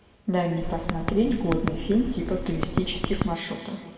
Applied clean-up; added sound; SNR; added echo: none; Typing; 3 dB; reverberation time 2.0 s.